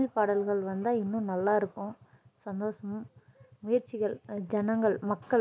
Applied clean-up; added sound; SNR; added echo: none; none; none; none.